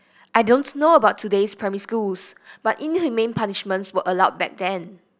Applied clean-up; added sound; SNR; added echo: none; none; none; none.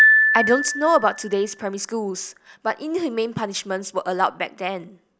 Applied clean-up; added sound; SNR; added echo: none; Piano; 0 dB; none.